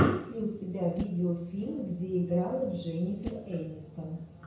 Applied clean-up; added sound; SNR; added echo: none; Whoosh, swoosh, swish; 16 dB; reverberation time 0.5 s.